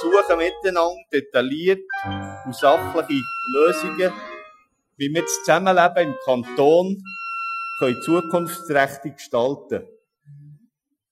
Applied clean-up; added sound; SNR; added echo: classical method Wiener filter.